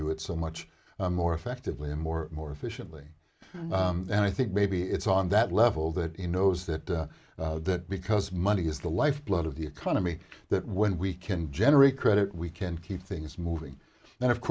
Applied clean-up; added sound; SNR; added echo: none; none; none; none.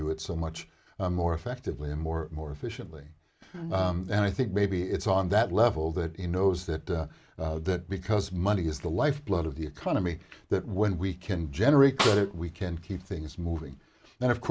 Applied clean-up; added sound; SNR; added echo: none; Snare drum; 4 dB; none.